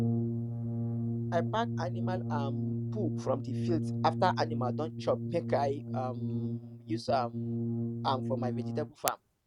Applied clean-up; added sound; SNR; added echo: neural mask model RNNoise.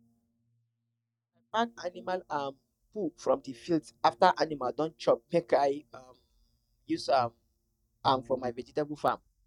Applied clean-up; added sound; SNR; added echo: neural mask model DeepFilterNet 3.